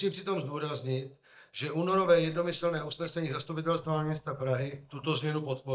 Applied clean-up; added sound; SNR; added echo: neural mask model DeepFilterNet 3.